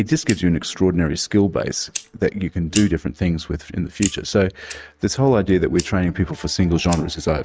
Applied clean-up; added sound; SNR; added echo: neural mask model RNNoise.